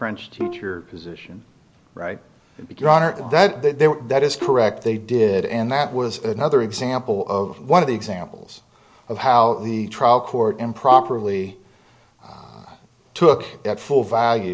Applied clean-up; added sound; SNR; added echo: none; Bowed string instrument; 12 dB; none.